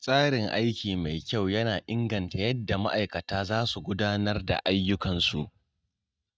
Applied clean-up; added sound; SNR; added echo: neural mask model DeepFilterNet 3.